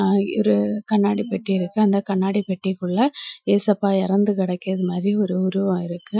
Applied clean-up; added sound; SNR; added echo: classical method Wiener filter.